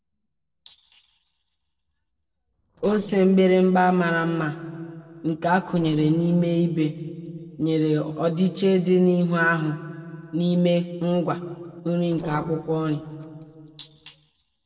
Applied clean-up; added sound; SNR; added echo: neural separator model SepFormer DNS4.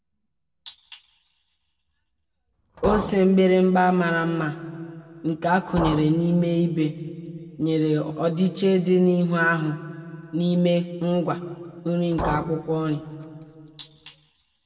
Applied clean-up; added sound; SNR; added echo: none; Liquid; 11 dB; reverberation time 1.7 s.